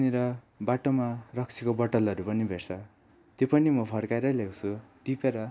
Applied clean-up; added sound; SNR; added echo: none; none; none; none.